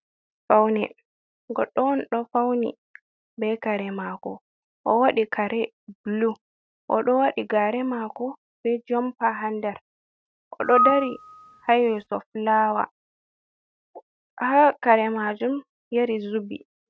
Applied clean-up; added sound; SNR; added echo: neural mask model RNNoise.